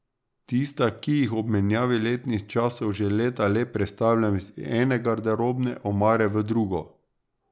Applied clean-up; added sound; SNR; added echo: none; none; none; none.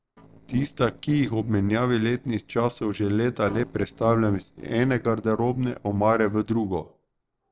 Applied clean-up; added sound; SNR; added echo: neural separator model SepFormer DNS4.